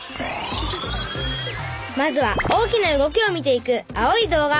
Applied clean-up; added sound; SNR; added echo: none; none; none; none.